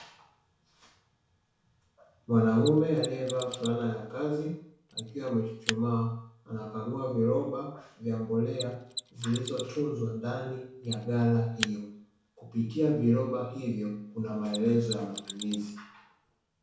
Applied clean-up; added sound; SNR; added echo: none; Mechanisms; 14 dB; reverberation time 0.6 s.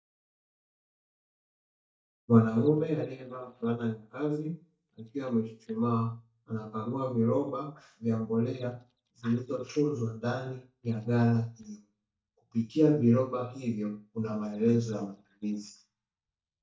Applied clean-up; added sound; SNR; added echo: neural mask model DeepFilterNet 3.